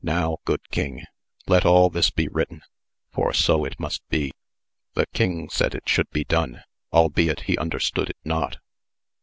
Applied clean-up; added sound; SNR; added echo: none; none; none; none.